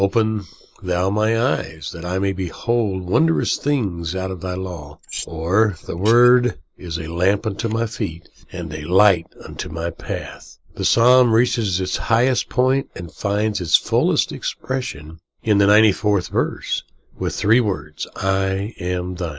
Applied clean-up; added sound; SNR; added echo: neural mask model Resemble Enhance denoiser.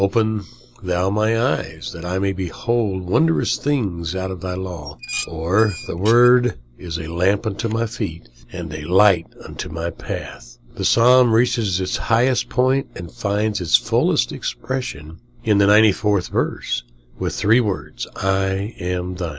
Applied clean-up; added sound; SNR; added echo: none; Dishes, pots, and pans; 14 dB; none.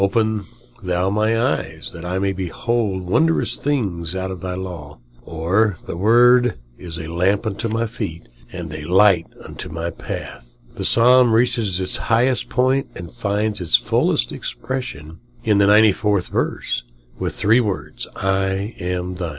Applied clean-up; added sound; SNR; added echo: none; none; none; none.